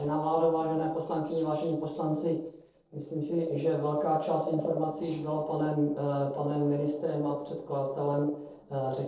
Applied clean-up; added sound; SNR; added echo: neural separator model SepFormer DNS4.